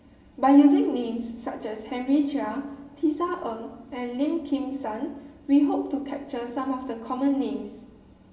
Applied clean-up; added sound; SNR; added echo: none; none; none; reverberation time 0.9 s.